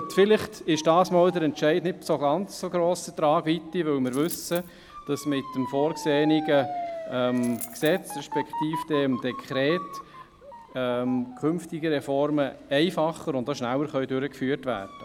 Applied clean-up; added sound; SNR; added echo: none; Motor vehicle (road) / Siren + Coin (dropping); 14 dB; none.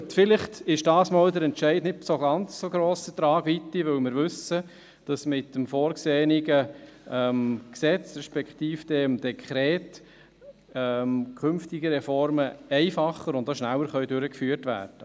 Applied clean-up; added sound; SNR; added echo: none; none; none; none.